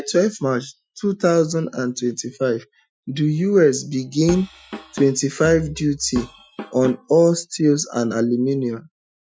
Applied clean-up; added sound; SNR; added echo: classical method Wiener filter.